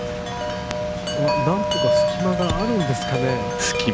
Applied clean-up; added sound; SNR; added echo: none; Wind chime; 0 dB; none.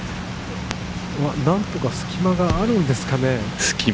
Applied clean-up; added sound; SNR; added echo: none; none; none; none.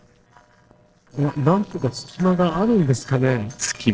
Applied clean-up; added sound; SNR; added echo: neural separator model SepFormer DNS4.